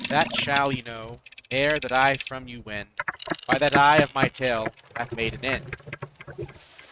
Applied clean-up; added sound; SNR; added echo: neural mask model RNNoise.